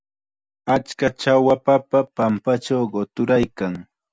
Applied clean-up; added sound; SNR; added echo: none; none; none; none.